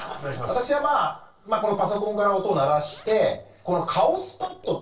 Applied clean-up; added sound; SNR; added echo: neural separator model SepFormer DNS4.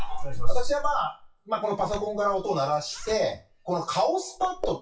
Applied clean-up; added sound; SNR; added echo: classical method WPE with log-MMSE.